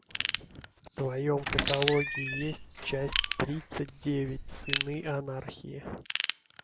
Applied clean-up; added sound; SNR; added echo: none; Squeak + Ratchet, pawl / Tools; -2 dB; none.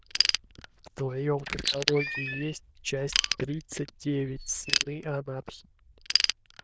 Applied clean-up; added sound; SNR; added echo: neural diffusion model UNIVERSE++.